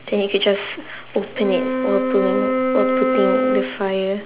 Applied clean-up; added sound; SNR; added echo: none; Wind instrument, woodwind instrument; -1 dB; none.